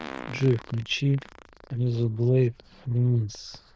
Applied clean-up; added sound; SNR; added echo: neural diffusion model UNIVERSE++.